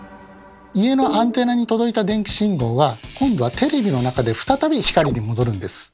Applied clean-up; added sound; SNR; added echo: none; Drum / Drum kit; 18 dB; none.